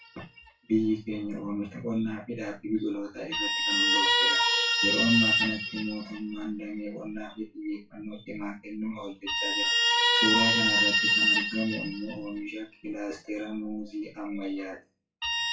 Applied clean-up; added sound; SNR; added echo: classical method WPE with log-MMSE.